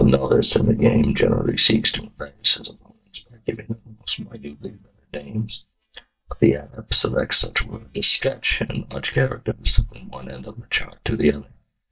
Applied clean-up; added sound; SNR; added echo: neural mask model DeepFilterNet 3.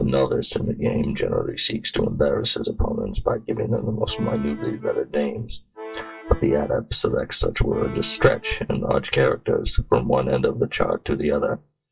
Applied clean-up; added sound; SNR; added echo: classical method WPE with log-MMSE.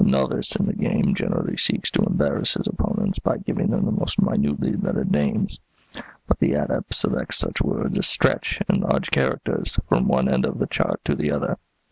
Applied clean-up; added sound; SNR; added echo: none; none; none; none.